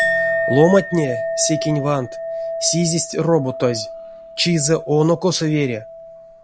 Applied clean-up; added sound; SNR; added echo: none; Chink, clink; 6 dB; none.